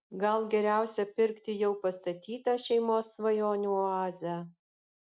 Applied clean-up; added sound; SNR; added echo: none; none; none; none.